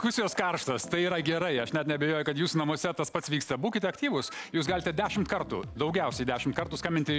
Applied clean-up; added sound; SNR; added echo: none; none; none; none.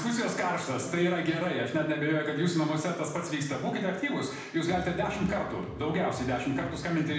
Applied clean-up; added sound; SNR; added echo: none; none; none; reverberation time 0.8 s.